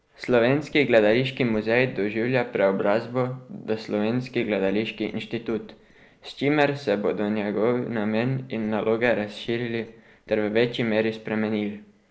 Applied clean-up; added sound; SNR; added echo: neural separator model SepFormer DNS4.